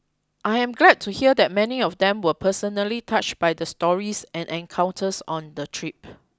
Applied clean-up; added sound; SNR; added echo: none; none; none; none.